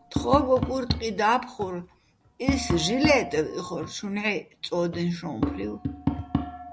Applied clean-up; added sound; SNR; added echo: none; Tap; 5 dB; none.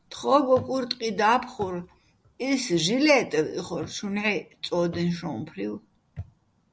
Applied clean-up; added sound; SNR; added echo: none; none; none; none.